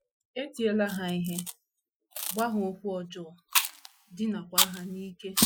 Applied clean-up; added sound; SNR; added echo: classical method Wiener filter.